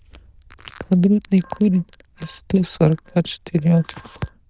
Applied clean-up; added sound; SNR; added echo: neural diffusion model UNIVERSE++.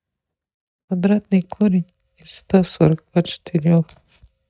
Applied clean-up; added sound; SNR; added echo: neural mask model DeepFilterNet 3.